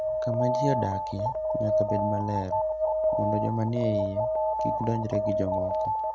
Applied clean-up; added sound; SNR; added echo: none; Alarm; -3 dB; none.